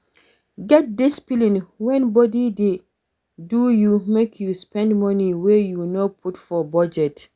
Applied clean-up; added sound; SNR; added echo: none; none; none; none.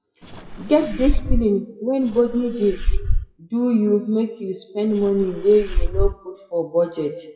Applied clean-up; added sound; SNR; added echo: classical method WPE with log-MMSE.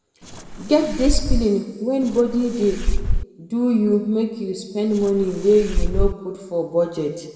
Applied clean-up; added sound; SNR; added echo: none; Fireworks; 0 dB; reverberation time 1.5 s.